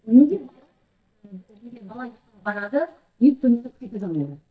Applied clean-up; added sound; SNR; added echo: neural mask model DeepFilterNet 3.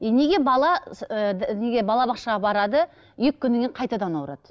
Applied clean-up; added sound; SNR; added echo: none; none; none; none.